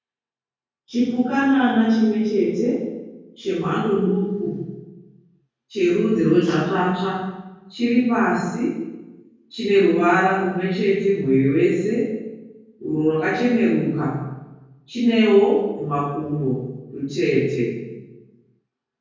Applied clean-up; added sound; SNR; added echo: none; none; none; reverberation time 1.3 s.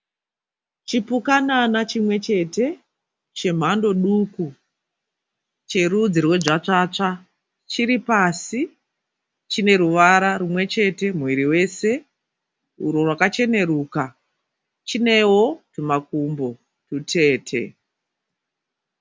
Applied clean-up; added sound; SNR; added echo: none; none; none; none.